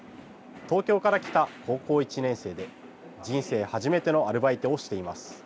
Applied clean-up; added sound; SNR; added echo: none; none; none; none.